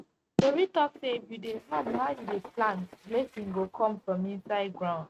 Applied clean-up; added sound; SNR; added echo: neural mask model RNNoise.